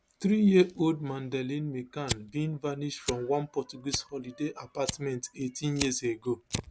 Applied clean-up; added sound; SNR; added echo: none; Fire; 12 dB; none.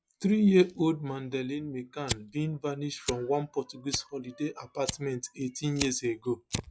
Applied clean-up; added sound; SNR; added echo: classical method log-MMSE.